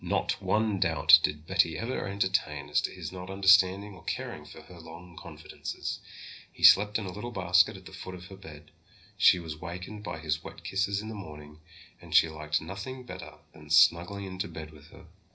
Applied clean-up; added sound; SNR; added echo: none; none; none; reverberation time 0.5 s.